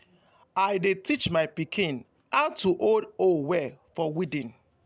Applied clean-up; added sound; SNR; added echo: none; none; none; none.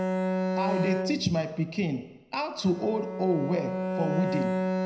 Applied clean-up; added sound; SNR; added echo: none; Bowed string instrument; 1 dB; reverberation time 0.7 s.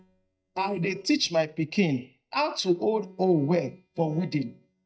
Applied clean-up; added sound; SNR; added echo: neural mask model DeepFilterNet 3.